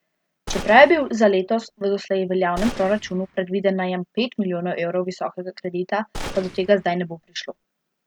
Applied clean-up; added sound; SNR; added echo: none; Gunshot, gunfire; 14 dB; none.